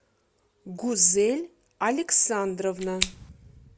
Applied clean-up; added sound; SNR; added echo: none; Scissors; 5 dB; none.